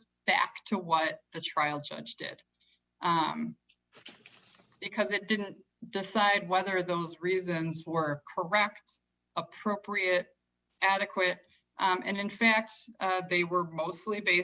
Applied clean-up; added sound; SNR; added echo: none; none; none; none.